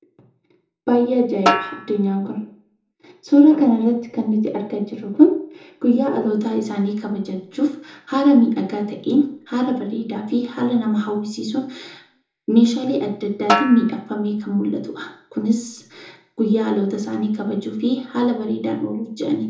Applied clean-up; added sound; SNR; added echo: none; Snare drum; 5 dB; reverberation time 0.5 s.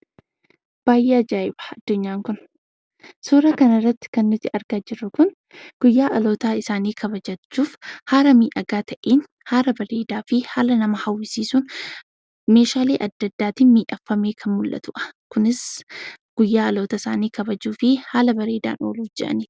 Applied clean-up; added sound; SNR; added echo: none; none; none; none.